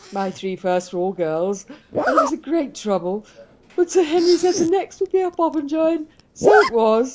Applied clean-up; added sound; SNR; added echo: none; Zipper (clothing); 6 dB; none.